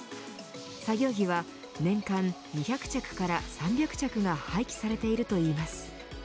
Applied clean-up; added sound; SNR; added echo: none; none; none; none.